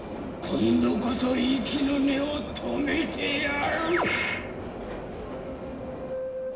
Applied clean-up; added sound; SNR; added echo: none; Subway, metro, underground; 7 dB; reverberation time 0.4 s.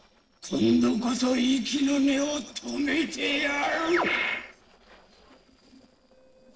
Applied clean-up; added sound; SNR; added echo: neural separator model SepFormer DNS4.